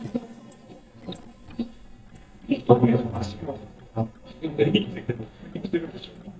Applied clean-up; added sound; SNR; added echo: neural mask model DeepFilterNet 3.